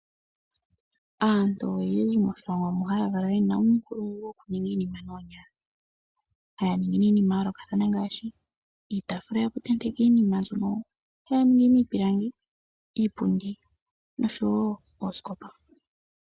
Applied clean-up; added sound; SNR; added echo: none; none; none; none.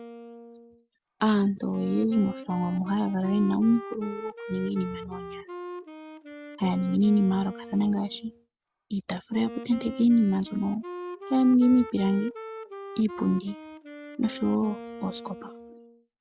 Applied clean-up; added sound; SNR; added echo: none; Wind instrument, woodwind instrument; 14 dB; none.